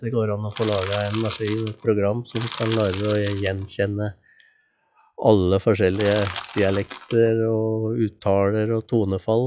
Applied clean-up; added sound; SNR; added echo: classical method log-MMSE.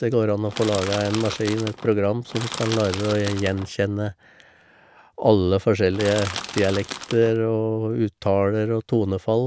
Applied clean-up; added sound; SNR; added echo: none; Crushing; 11 dB; none.